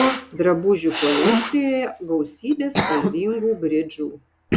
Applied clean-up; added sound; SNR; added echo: none; Cough; 3 dB; none.